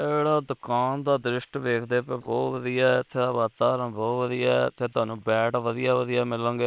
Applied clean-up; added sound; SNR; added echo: neural separator model SepFormer WHAM!.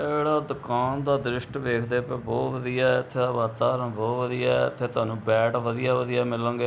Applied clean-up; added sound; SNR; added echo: none; none; none; none.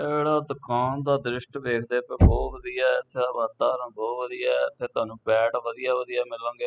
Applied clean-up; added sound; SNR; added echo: classical method spectral subtraction.